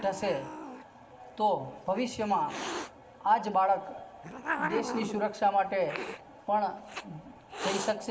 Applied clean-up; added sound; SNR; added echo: none; Hiss; 9 dB; reverberation time 0.8 s.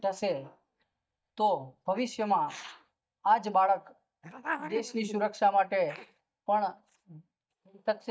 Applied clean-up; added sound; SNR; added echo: neural mask model DeepFilterNet 3.